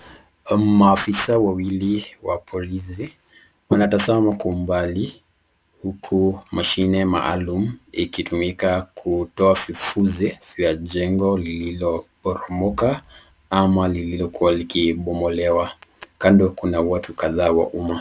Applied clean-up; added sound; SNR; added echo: none; none; none; none.